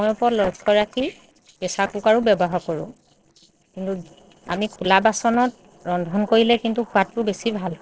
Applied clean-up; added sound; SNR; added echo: neural separator model SepFormer DNS4.